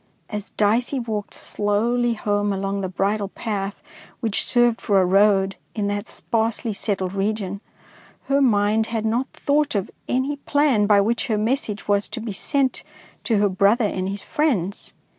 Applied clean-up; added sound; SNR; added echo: none; none; none; none.